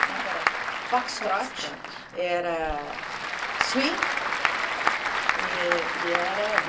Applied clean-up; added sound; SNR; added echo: none; Applause / Crowd; -3 dB; reverberation time 0.2 s.